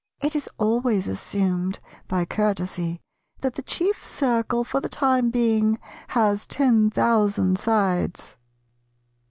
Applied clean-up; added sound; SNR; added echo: none; none; none; none.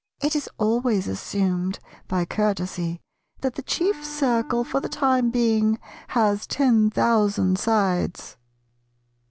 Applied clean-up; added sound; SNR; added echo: none; Wind instrument, woodwind instrument; 18 dB; none.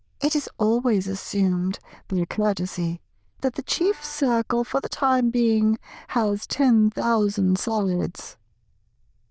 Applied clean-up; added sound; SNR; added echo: neural diffusion model UNIVERSE++.